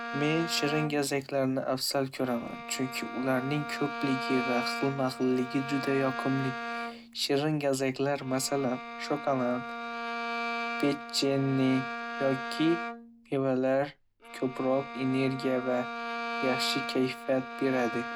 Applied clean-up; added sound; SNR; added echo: none; Bowed string instrument; 7 dB; none.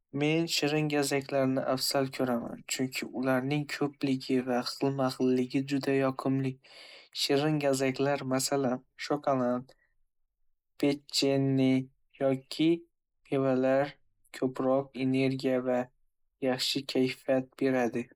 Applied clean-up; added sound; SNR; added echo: neural mask model Resemble Enhance denoiser.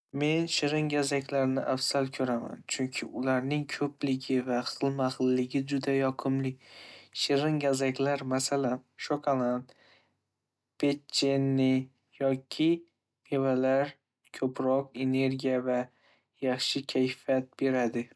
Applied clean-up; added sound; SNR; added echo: none; none; none; none.